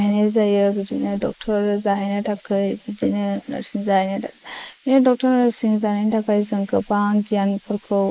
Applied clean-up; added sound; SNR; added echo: neural mask model Resemble Enhance denoiser.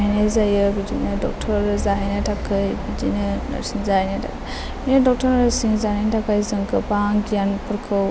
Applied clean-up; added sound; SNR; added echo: none; none; none; none.